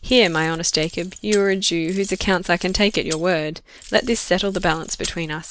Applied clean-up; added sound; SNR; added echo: none; Keys jangling; 18 dB; none.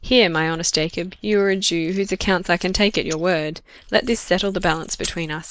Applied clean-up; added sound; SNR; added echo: neural mask model Resemble Enhance denoiser.